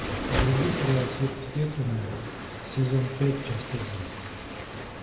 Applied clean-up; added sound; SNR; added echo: none; Waves, surf; 4 dB; reverberation time 1.9 s.